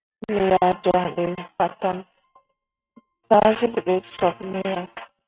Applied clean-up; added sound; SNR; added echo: neural mask model RNNoise.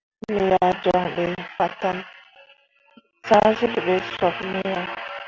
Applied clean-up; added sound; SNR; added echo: none; none; none; none.